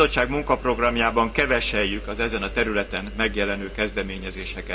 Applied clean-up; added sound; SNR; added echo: none; Engine; 11 dB; reverberation time 0.3 s.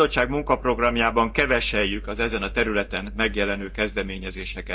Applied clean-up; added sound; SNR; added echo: neural mask model DeepFilterNet 3.